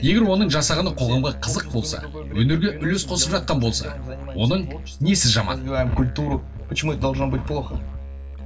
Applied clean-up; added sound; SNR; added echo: none; Musical instrument; 12 dB; reverberation time 0.2 s.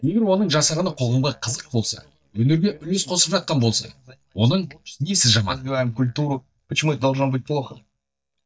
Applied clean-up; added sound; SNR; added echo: neural mask model DeepFilterNet 3.